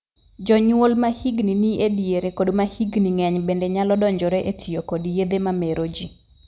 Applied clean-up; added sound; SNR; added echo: none; none; none; none.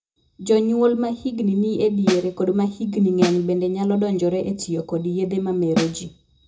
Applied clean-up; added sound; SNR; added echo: none; Snare drum; 4 dB; reverberation time 0.2 s.